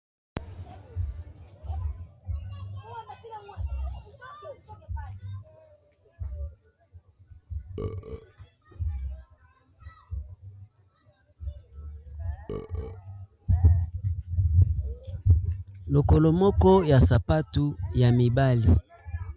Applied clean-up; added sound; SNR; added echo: none; Burping, eructation; 16 dB; none.